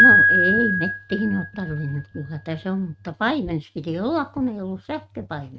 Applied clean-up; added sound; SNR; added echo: neural mask model RNNoise.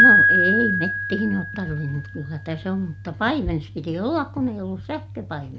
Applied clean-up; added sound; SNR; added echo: none; Piano; -2 dB; none.